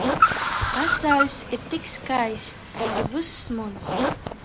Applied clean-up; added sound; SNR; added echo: none; Zipper (clothing) + Car; -3 dB; none.